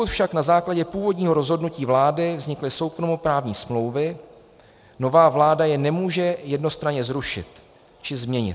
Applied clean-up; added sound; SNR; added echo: none; none; none; none.